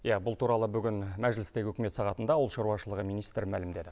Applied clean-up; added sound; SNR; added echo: none; none; none; none.